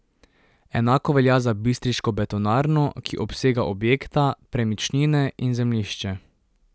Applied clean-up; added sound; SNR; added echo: none; none; none; none.